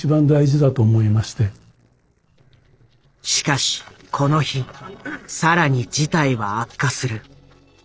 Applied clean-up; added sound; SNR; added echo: neural separator model SepFormer DNS4.